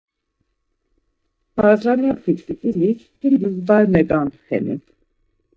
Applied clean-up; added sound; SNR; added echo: neural mask model DeepFilterNet 3.